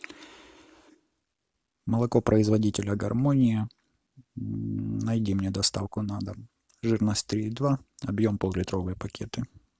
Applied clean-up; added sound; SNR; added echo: none; none; none; none.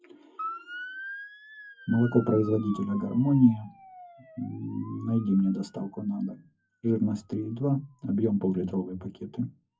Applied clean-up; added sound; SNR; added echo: classical method WPE with log-MMSE.